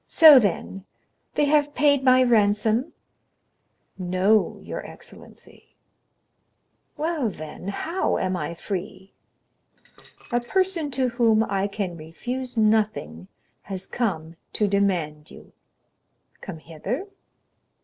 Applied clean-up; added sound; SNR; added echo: neural separator model SepFormer DNS4.